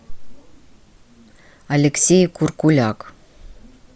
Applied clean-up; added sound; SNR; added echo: none; none; none; none.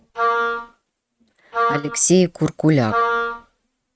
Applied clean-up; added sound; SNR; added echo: neural mask model RNNoise.